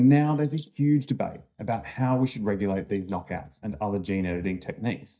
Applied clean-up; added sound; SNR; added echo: neural mask model DeepFilterNet 3.